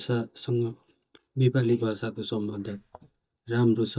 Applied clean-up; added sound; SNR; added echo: neural mask model DeepFilterNet 3.